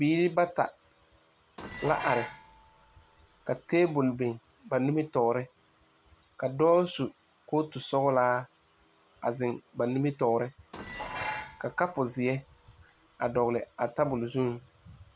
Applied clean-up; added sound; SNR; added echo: none; Dishes, pots, and pans; 12 dB; none.